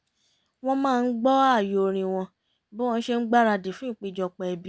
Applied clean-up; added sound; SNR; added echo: none; none; none; none.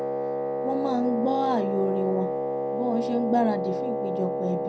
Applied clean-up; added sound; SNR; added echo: none; Wind instrument, woodwind instrument; 0 dB; reverberation time 0.4 s.